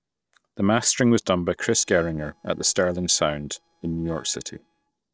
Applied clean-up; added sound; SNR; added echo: neural separator model SepFormer DNS4.